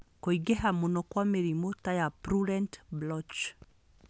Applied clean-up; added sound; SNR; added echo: none; none; none; none.